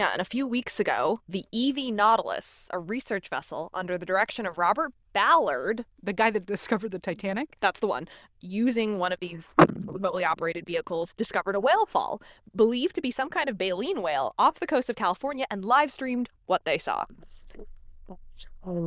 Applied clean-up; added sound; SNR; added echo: neural diffusion model UNIVERSE++.